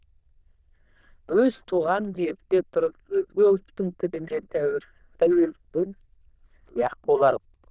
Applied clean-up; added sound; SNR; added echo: neural diffusion model UNIVERSE++.